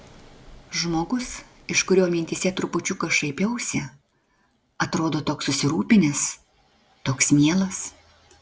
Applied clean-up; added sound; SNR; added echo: none; none; none; none.